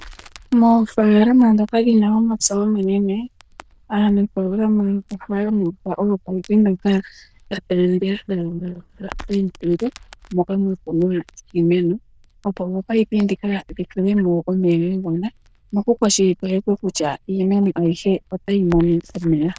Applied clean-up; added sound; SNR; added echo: neural diffusion model UNIVERSE++.